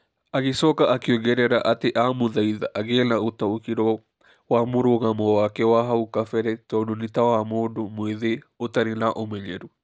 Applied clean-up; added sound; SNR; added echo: none; none; none; none.